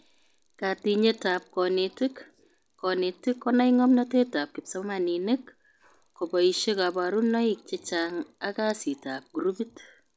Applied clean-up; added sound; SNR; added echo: none; none; none; none.